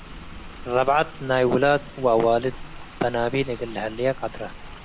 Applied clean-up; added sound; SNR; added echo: none; Rain; 14 dB; none.